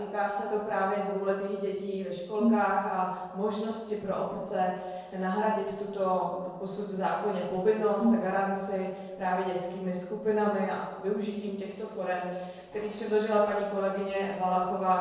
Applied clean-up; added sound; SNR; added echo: neural separator model SepFormer DNS4.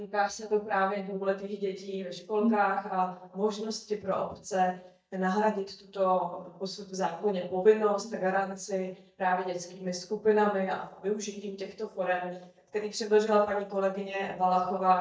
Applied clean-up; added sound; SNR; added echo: neural mask model DeepFilterNet 3.